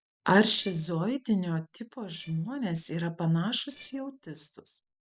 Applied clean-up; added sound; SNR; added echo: neural separator model SepFormer DNS4.